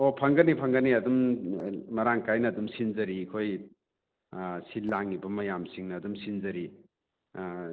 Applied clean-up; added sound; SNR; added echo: neural separator model SepFormer DNS4.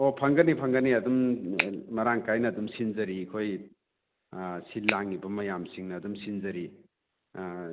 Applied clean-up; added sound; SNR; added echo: none; Finger snapping; 1 dB; none.